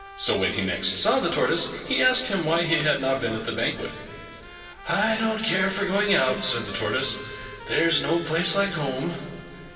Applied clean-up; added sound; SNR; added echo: none; Trumpet; 18 dB; reverberation time 2.7 s.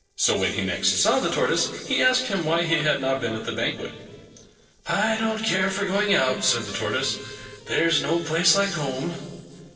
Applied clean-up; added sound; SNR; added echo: neural separator model SepFormer DNS4.